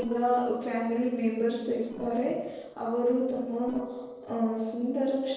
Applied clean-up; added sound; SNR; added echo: neural separator model SepFormer DNS4.